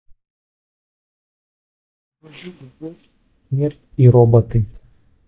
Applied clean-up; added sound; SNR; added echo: neural mask model DeepFilterNet 3.